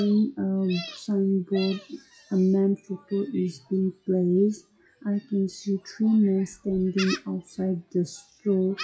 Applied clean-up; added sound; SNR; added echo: classical method WPE with log-MMSE.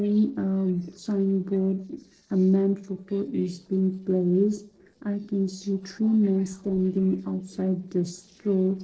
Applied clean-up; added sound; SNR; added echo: neural separator model SepFormer DNS4.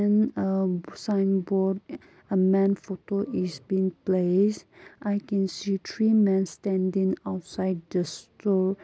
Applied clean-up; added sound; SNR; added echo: none; none; none; none.